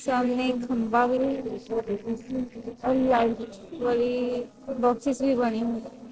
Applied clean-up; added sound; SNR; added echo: neural separator model SepFormer DNS4.